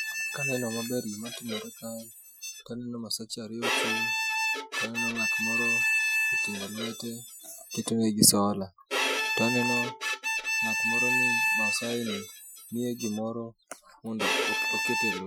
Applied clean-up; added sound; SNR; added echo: classical method Wiener filter.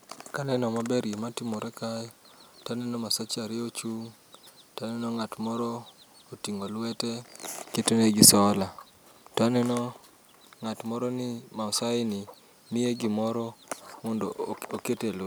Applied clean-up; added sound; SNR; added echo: none; none; none; none.